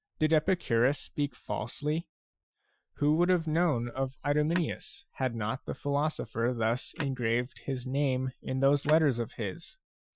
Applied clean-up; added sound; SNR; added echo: classical method Wiener filter.